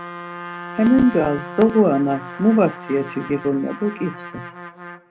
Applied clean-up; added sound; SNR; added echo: none; Trumpet; 14 dB; none.